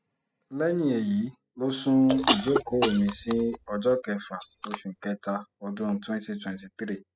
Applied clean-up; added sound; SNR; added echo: classical method spectral subtraction.